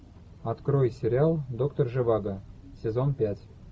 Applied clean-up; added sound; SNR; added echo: none; none; none; none.